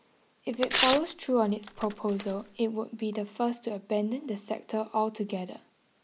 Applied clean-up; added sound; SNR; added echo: none; Tearing; 4 dB; none.